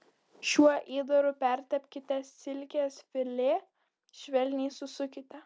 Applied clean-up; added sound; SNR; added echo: none; none; none; none.